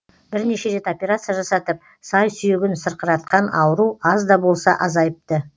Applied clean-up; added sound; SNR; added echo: none; none; none; none.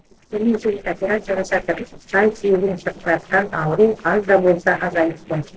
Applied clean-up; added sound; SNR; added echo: neural separator model SepFormer DNS4.